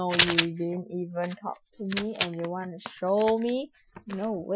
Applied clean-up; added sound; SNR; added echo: classical method Wiener filter.